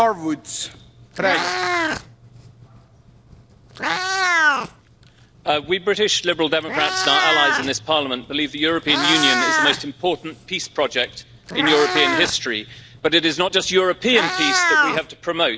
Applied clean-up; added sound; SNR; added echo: none; Meow; 2 dB; none.